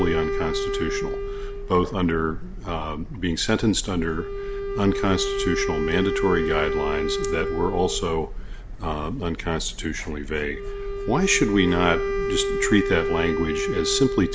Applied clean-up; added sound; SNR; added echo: none; Wind instrument, woodwind instrument; 4 dB; none.